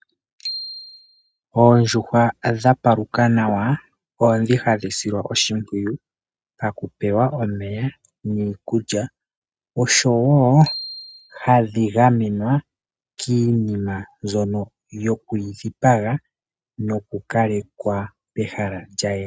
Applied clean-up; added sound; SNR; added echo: neural mask model RNNoise.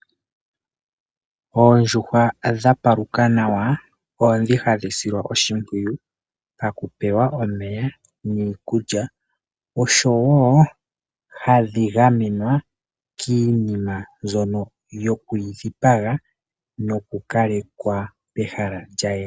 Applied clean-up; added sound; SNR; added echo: none; none; none; none.